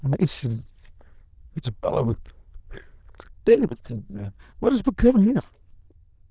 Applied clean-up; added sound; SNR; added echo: neural diffusion model UNIVERSE++.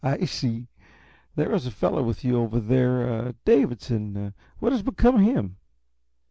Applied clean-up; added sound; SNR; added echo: none; none; none; none.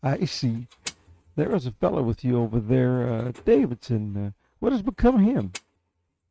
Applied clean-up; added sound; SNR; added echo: neural mask model RNNoise.